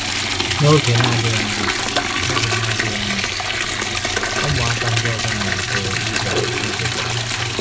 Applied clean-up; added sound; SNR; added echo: none; Liquid; -3 dB; none.